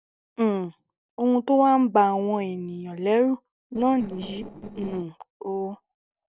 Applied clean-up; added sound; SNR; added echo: neural separator model SepFormer DNS4.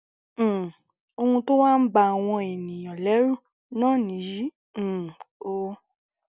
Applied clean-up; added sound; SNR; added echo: none; none; none; none.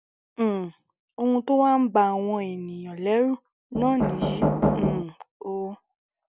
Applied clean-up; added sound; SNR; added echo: none; Knock; -1 dB; none.